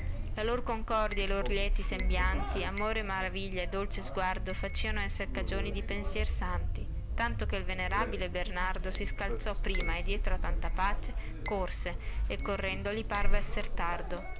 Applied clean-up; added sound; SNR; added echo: none; Chink, clink; -5 dB; none.